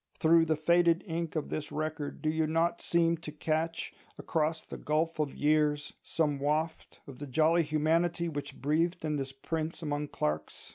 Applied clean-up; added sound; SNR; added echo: none; none; none; none.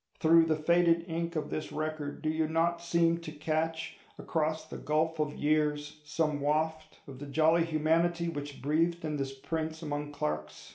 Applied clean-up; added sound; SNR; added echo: none; none; none; reverberation time 0.4 s.